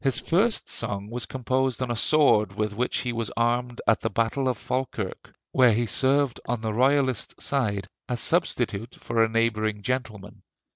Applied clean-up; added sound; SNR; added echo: neural separator model SepFormer DNS4.